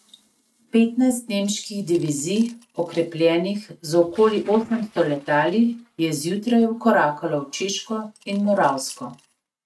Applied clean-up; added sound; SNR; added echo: neural mask model RNNoise.